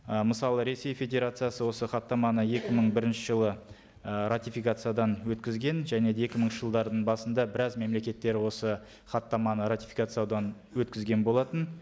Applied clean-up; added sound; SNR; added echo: none; none; none; none.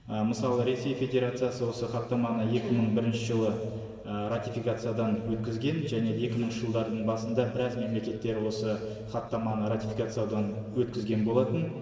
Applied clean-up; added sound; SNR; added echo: none; none; none; reverberation time 1.8 s.